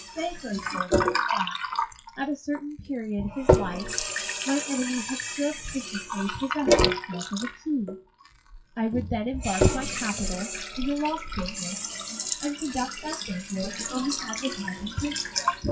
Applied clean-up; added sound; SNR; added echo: classical method WPE with log-MMSE.